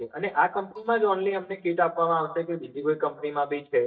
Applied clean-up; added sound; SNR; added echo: neural mask model DeepFilterNet 3.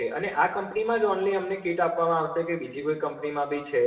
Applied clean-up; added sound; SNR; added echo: neural separator model SepFormer DNS4.